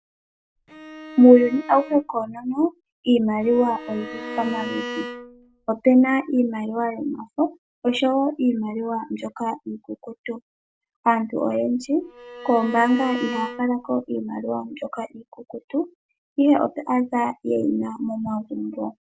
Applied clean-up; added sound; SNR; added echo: none; Bowed string instrument + Bowed string instrument; 12 dB; none.